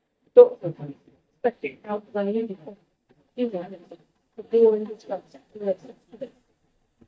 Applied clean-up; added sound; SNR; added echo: neural mask model DeepFilterNet 3.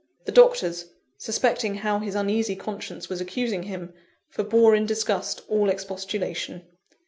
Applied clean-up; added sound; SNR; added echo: none; none; none; none.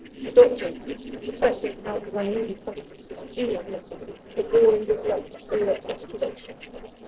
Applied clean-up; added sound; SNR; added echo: neural separator model SepFormer DNS4.